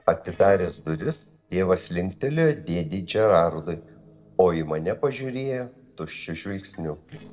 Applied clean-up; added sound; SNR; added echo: neural separator model SepFormer DNS4.